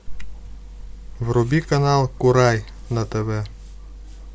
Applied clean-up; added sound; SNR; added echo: none; none; none; none.